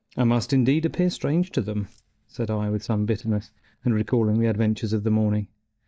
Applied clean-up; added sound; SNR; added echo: neural mask model DeepFilterNet 3.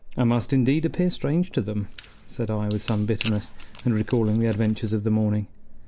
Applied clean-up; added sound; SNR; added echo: neural mask model Resemble Enhance denoiser.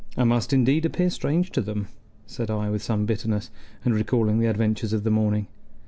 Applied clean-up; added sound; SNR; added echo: none; none; none; none.